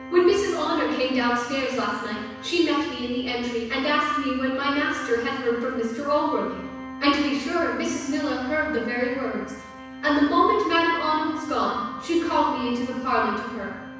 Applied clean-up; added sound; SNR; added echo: none; Organ; 15 dB; reverberation time 1.1 s.